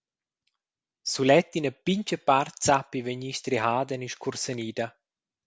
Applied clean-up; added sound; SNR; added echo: none; none; none; none.